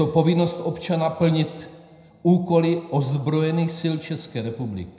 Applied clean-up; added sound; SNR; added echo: none; none; none; reverberation time 0.7 s.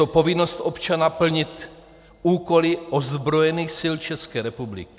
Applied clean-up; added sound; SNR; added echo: none; none; none; none.